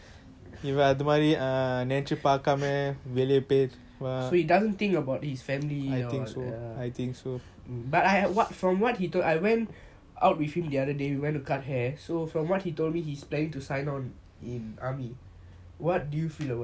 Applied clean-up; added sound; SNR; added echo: none; none; none; none.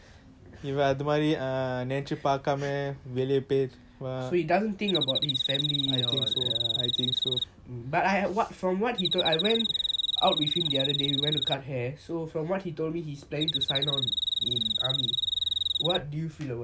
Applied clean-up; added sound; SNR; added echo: none; Cricket; -1 dB; none.